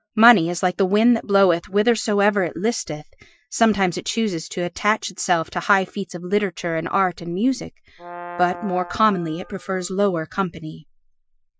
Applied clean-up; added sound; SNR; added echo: classical method Wiener filter.